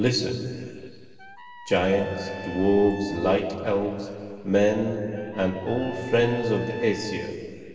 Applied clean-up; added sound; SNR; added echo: none; Trumpet; 18 dB; reverberation time 2.4 s.